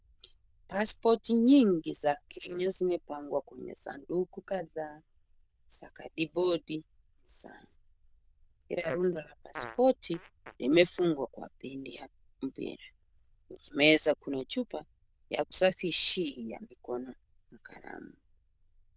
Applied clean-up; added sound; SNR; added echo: neural diffusion model UNIVERSE++.